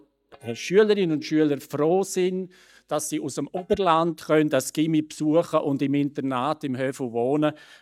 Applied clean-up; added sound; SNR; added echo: neural mask model DeepFilterNet 3.